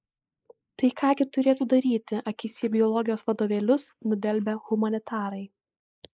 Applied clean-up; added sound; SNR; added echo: neural mask model Resemble Enhance denoiser.